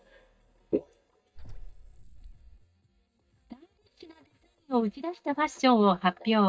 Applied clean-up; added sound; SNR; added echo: neural mask model DeepFilterNet 3.